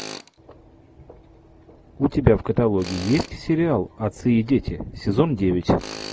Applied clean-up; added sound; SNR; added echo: none; Tools; 18 dB; none.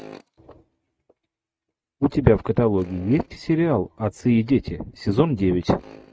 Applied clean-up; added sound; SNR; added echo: neural mask model RNNoise.